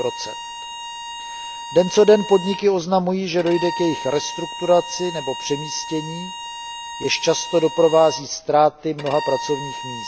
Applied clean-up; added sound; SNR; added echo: none; Bowed string instrument; 11 dB; none.